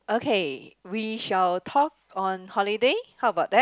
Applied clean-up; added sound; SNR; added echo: none; none; none; none.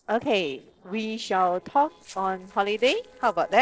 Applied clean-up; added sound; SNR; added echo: neural separator model SepFormer DNS4.